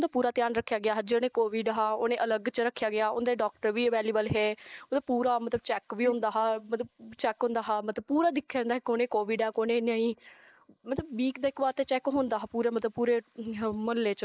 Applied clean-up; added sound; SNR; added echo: neural mask model Resemble Enhance denoiser.